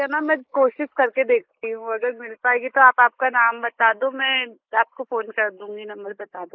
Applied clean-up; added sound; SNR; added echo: neural mask model Resemble Enhance denoiser.